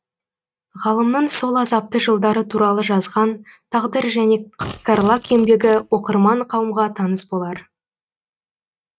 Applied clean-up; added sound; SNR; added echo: neural mask model RNNoise.